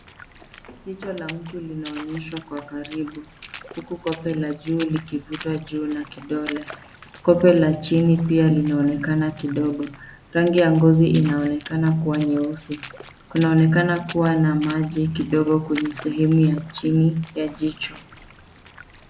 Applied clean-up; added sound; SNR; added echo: none; Water / Splash, splatter; 19 dB; none.